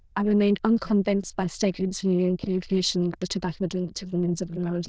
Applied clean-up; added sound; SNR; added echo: neural diffusion model UNIVERSE++.